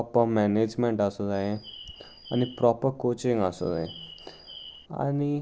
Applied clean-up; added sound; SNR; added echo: none; Bird; 19 dB; none.